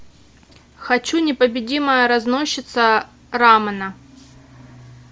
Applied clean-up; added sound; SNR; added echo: none; none; none; none.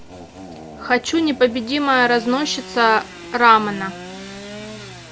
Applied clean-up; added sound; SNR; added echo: none; Sawing / Engine; 16 dB; none.